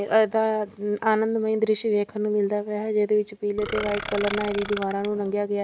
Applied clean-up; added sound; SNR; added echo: none; Burping, eructation; 9 dB; none.